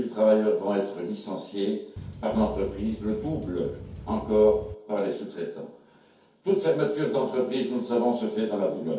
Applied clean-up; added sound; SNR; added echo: none; Boat, Water vehicle; 13 dB; reverberation time 0.6 s.